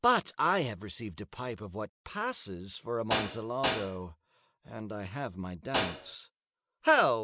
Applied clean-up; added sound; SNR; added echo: none; Hi-hat; -4 dB; none.